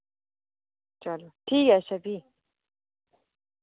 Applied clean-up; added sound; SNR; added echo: none; none; none; none.